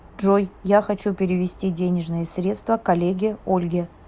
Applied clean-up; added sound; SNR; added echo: none; none; none; none.